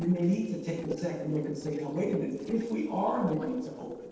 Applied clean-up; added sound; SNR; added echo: neural separator model SepFormer DNS4.